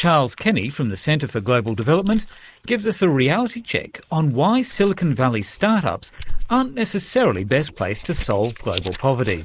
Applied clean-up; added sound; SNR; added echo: neural mask model Resemble Enhance denoiser.